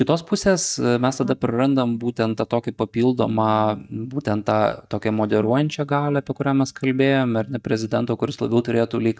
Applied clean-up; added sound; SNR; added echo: neural mask model DeepFilterNet 3.